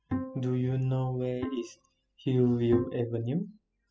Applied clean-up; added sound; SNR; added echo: classical method spectral subtraction.